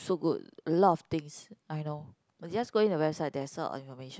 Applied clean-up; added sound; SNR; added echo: none; none; none; none.